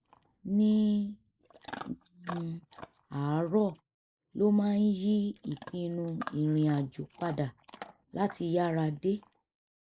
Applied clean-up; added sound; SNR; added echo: neural mask model Resemble Enhance denoiser.